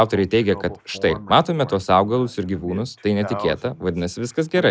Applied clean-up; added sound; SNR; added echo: none; none; none; none.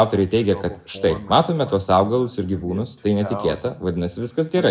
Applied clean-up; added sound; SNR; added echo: none; none; none; reverberation time 0.4 s.